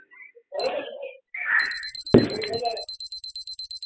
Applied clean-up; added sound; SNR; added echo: classical method spectral subtraction.